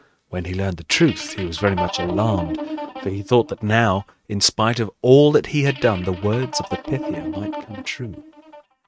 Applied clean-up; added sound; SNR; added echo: neural mask model RNNoise.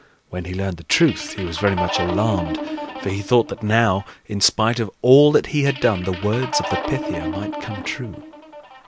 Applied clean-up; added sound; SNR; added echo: none; Guitar; 8 dB; none.